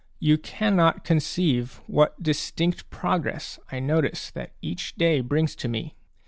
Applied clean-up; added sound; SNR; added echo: none; none; none; none.